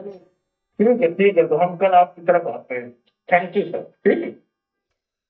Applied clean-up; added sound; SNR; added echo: neural mask model DeepFilterNet 3.